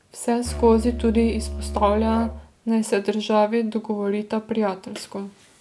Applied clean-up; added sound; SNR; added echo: none; Musical instrument; 8 dB; none.